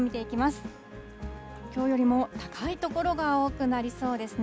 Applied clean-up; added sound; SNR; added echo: none; none; none; none.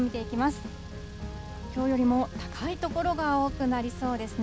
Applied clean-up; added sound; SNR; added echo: none; Car; 12 dB; none.